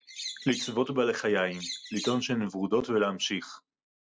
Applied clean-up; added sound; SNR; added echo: none; Bird; 11 dB; none.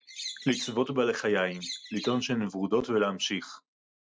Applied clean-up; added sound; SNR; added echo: neural mask model RNNoise.